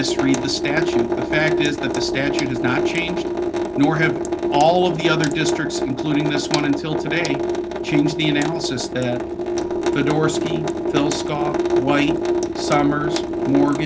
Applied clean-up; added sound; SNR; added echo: none; Drip / Sink (filling or washing) / Water tap, faucet; 0 dB; none.